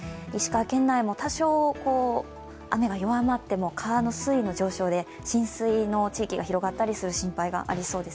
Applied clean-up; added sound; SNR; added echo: none; none; none; none.